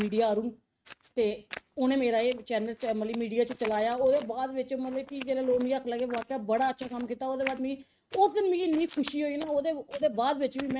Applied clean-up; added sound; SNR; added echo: neural mask model RNNoise.